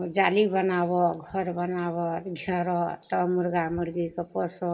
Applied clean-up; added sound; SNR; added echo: none; Bell; 16 dB; reverberation time 0.2 s.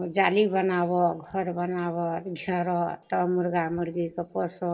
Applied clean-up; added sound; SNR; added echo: neural separator model SepFormer DNS4.